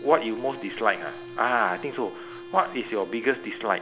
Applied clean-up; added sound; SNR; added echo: none; Wind instrument, woodwind instrument; 14 dB; none.